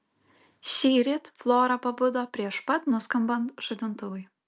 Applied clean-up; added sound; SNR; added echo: none; none; none; none.